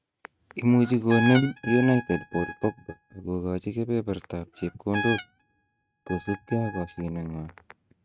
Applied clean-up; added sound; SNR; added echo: neural mask model RNNoise.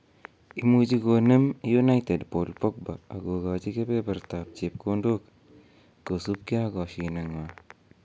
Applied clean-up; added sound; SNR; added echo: none; none; none; none.